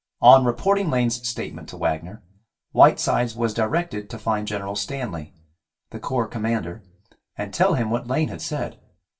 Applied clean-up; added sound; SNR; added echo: none; none; none; reverberation time 0.2 s.